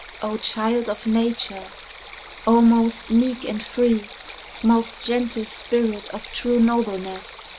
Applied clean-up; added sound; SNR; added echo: none; Stream; 18 dB; none.